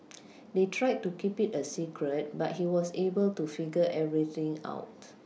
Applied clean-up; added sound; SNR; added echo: none; none; none; none.